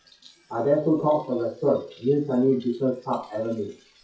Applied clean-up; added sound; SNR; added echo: classical method WPE with log-MMSE.